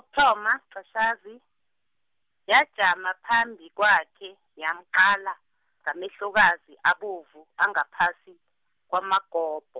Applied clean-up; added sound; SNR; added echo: none; none; none; none.